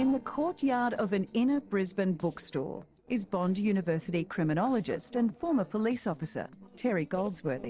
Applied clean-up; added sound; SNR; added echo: neural separator model SepFormer DNS4.